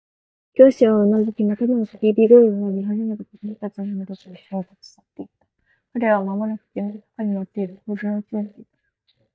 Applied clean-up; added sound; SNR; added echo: neural mask model DeepFilterNet 3.